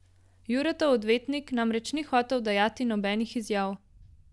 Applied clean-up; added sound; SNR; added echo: none; none; none; none.